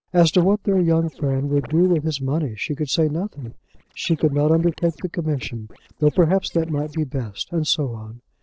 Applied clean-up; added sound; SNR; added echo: neural separator model SepFormer DNS4.